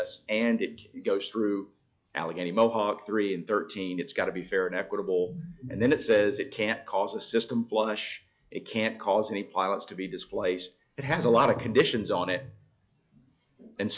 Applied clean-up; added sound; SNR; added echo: classical method log-MMSE.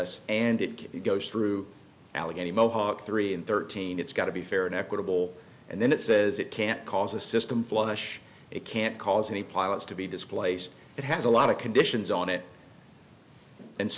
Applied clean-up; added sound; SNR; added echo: none; none; none; none.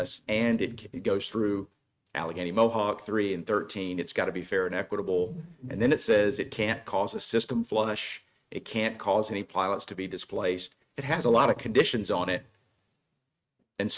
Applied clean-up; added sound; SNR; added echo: neural mask model RNNoise.